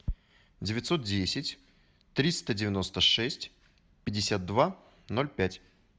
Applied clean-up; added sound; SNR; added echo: none; none; none; none.